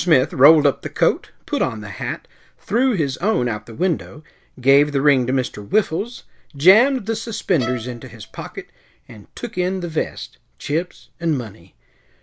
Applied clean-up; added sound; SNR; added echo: none; Bowed string instrument; 16 dB; none.